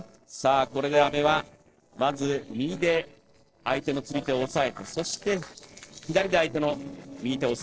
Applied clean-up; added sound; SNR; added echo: neural separator model SepFormer DNS4.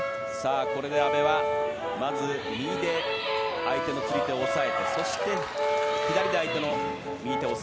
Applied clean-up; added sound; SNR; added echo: none; Brass instrument; -1 dB; none.